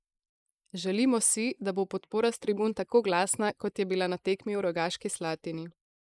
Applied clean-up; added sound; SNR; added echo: neural mask model Resemble Enhance denoiser.